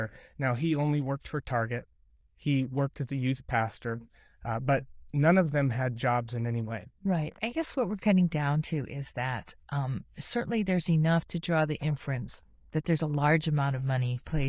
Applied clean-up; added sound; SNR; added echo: neural diffusion model UNIVERSE++.